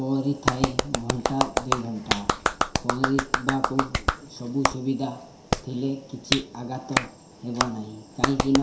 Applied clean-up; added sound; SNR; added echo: none; Clapping; -1 dB; reverberation time 0.7 s.